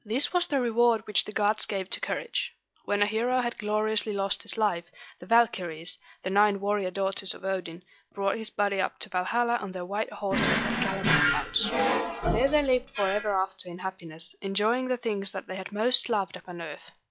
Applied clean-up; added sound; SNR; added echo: classical method log-MMSE.